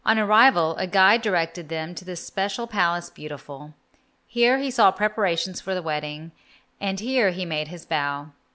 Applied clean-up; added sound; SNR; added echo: none; none; none; none.